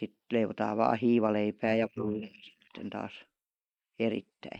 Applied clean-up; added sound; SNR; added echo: neural mask model Resemble Enhance denoiser.